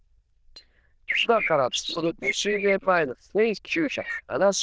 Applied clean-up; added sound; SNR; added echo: neural diffusion model UNIVERSE++.